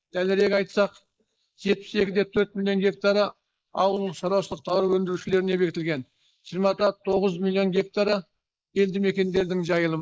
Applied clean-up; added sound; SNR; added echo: neural mask model Resemble Enhance denoiser.